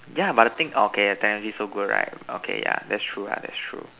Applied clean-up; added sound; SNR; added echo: none; none; none; none.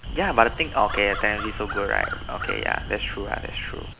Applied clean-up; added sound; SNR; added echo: none; Crow; 7 dB; none.